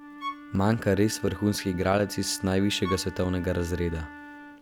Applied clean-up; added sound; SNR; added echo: none; Wind instrument, woodwind instrument + Bowed string instrument; 14 dB; none.